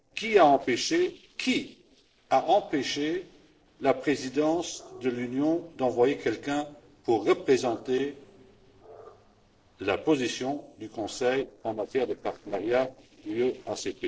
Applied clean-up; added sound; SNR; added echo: neural separator model SepFormer DNS4.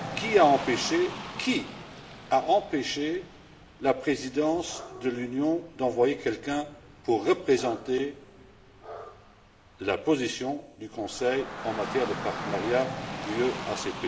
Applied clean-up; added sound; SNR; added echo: none; Rain / Dog; 11 dB; reverberation time 2.4 s.